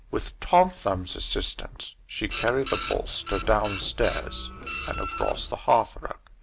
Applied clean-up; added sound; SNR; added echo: none; Printer; 3 dB; none.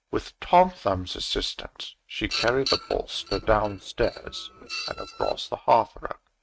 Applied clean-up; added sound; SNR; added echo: neural mask model RNNoise.